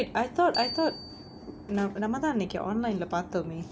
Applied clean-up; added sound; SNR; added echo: none; Bicycle bell; 13 dB; none.